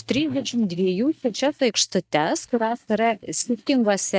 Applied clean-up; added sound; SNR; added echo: neural mask model DeepFilterNet 3.